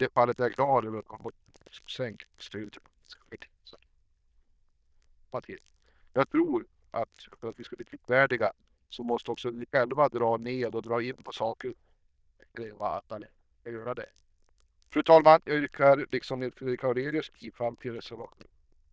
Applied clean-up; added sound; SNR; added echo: neural diffusion model UNIVERSE++.